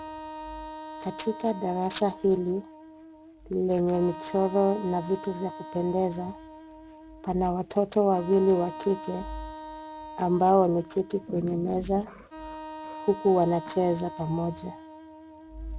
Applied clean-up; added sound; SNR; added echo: none; Wind instrument, woodwind instrument; 14 dB; none.